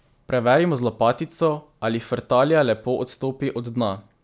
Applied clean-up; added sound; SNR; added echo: none; none; none; none.